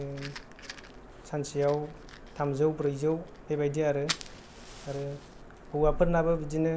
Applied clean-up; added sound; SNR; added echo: none; Fire; 10 dB; none.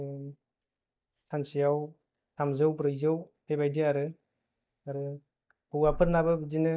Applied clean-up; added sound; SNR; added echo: neural mask model DeepFilterNet 3.